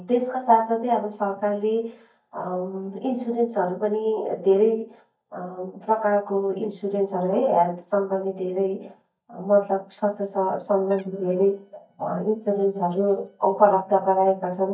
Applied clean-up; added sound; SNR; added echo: neural mask model DeepFilterNet 3.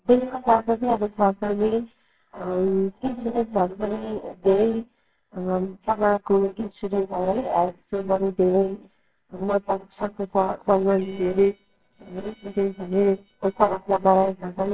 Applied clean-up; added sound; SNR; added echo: neural separator model SepFormer WHAMR!.